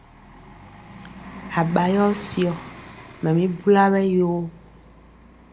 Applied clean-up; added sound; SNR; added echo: none; Bus; 18 dB; none.